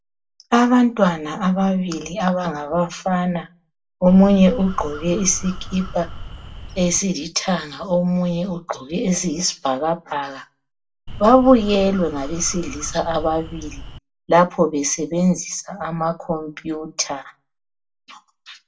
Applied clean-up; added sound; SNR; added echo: none; Crow; 11 dB; reverberation time 0.2 s.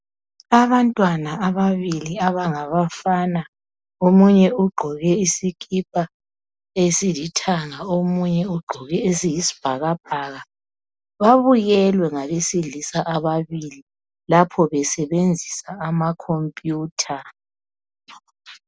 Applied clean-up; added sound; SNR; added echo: none; none; none; none.